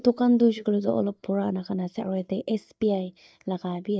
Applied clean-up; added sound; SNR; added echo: neural mask model DeepFilterNet 3.